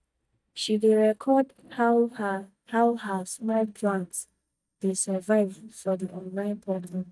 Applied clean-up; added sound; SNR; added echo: neural mask model DeepFilterNet 3.